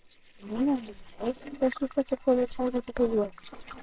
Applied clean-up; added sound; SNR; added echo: neural separator model SepFormer WHAMR!.